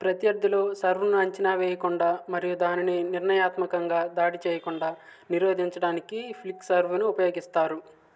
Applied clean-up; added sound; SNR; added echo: none; none; none; none.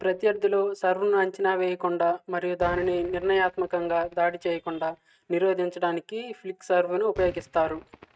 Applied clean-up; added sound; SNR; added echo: neural mask model RNNoise.